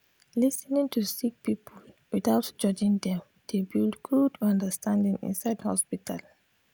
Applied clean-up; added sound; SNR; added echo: none; none; none; none.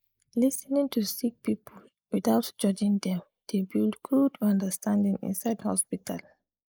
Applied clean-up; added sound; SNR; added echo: neural mask model Resemble Enhance denoiser.